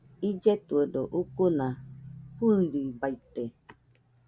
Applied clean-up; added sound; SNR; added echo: none; none; none; none.